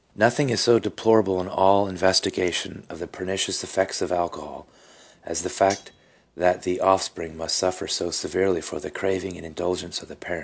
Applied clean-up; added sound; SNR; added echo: none; Cutlery, silverware; 20 dB; none.